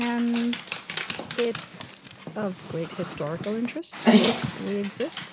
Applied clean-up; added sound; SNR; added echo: none; Dog; -1 dB; none.